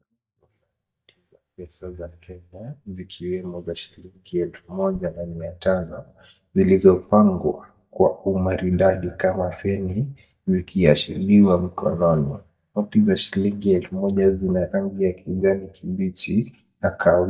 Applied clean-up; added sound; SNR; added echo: neural mask model DeepFilterNet 3.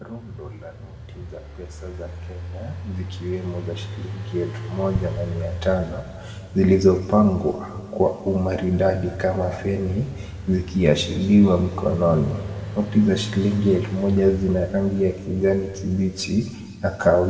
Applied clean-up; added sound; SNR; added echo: none; Engine; 12 dB; reverberation time 1.9 s.